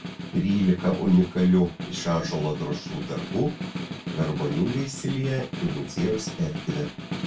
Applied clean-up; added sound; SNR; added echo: none; Snare drum; 9 dB; reverberation time 0.2 s.